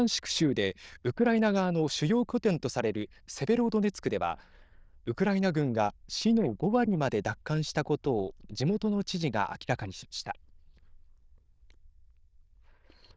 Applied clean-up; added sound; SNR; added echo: neural diffusion model UNIVERSE++.